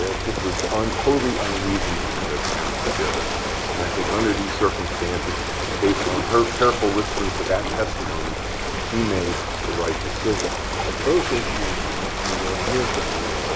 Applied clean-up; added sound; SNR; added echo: none; Ocean; 0 dB; none.